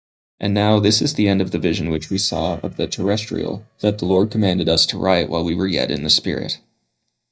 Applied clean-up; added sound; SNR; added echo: neural mask model DeepFilterNet 3.